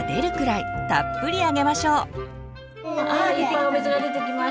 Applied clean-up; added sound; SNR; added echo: none; Wind instrument, woodwind instrument; 7 dB; none.